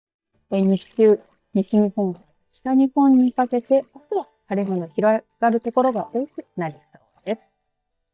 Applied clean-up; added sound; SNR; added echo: neural mask model DeepFilterNet 3.